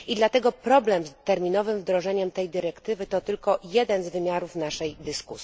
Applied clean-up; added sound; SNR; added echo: none; none; none; none.